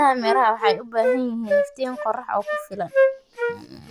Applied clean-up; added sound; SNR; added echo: none; Wind instrument, woodwind instrument; 1 dB; none.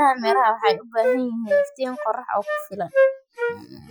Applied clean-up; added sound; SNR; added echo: classical method Wiener filter.